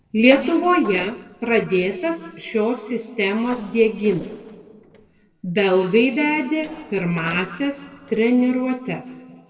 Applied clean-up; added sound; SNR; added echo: neural separator model SepFormer DNS4.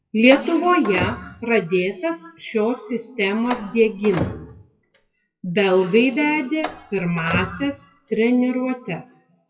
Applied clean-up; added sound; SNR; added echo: classical method WPE with log-MMSE.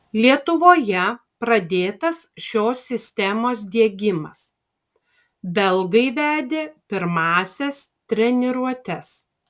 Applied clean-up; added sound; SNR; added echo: none; none; none; none.